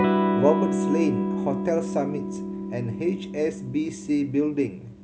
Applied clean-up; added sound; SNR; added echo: none; Electric guitar / Strum; 0 dB; none.